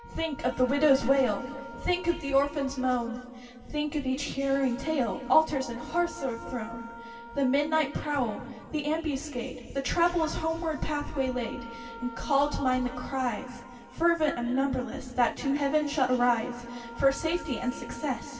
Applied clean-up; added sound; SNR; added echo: none; Wind instrument, woodwind instrument; 18 dB; reverberation time 2.4 s.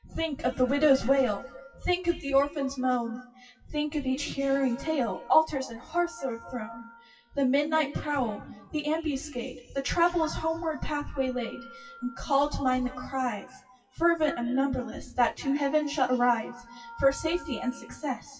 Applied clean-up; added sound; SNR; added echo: classical method WPE with log-MMSE.